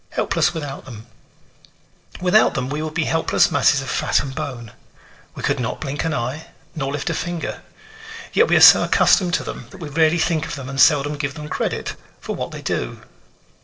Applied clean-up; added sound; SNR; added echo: neural separator model SepFormer DNS4.